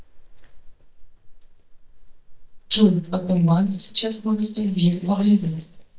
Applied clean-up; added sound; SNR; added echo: neural mask model DeepFilterNet 3.